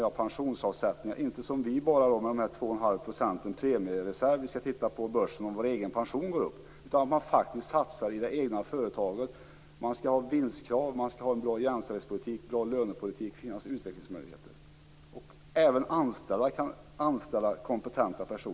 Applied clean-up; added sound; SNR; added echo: none; none; none; none.